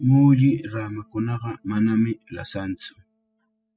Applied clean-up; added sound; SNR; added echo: classical method spectral subtraction.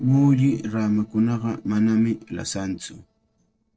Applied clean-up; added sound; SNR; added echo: neural separator model SepFormer DNS4.